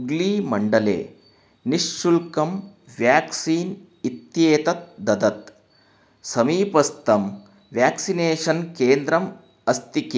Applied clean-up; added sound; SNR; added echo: none; none; none; none.